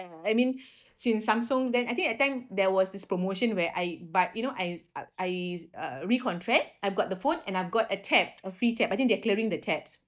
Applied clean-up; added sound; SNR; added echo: neural mask model DeepFilterNet 3.